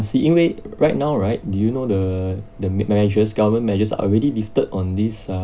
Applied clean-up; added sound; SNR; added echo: none; none; none; none.